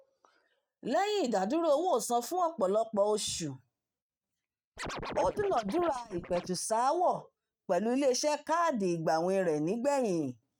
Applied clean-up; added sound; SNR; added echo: neural mask model RNNoise.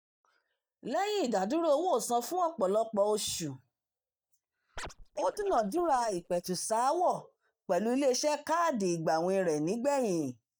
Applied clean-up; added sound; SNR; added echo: neural mask model DeepFilterNet 3.